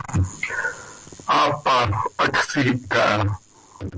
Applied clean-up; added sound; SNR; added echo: none; none; none; none.